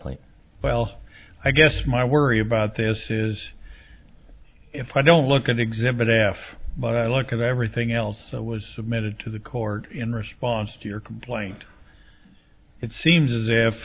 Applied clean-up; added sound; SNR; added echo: none; none; none; none.